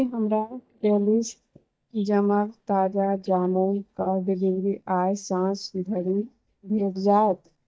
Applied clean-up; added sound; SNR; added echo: neural mask model DeepFilterNet 3.